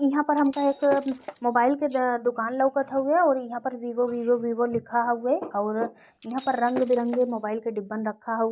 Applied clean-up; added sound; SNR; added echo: none; Shatter; 15 dB; none.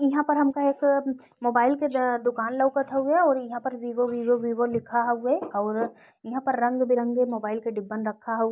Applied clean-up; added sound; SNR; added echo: none; none; none; none.